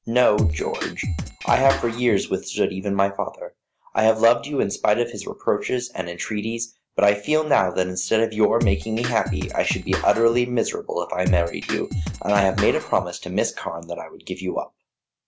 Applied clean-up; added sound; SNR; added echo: none; Drum kit; 4 dB; none.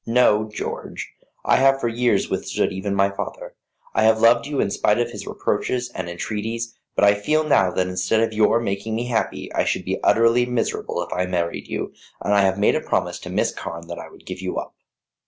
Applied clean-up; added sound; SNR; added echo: none; none; none; none.